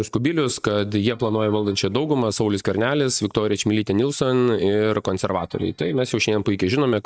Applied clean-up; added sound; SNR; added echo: neural mask model DeepFilterNet 3.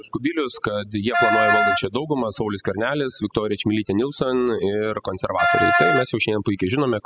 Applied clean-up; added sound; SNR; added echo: classical method spectral subtraction.